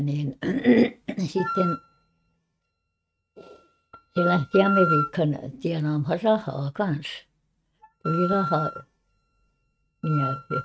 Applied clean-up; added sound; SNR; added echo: neural mask model RNNoise.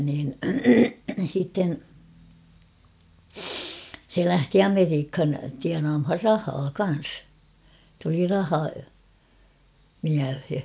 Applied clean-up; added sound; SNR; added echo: none; none; none; none.